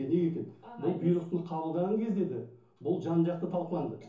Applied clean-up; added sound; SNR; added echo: none; none; none; reverberation time 0.7 s.